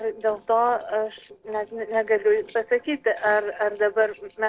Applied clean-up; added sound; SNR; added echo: neural separator model SepFormer DNS4.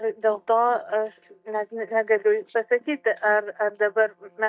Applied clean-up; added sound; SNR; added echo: neural mask model DeepFilterNet 3.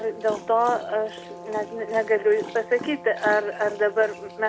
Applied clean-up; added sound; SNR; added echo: none; Dog + Brass instrument; 14 dB; none.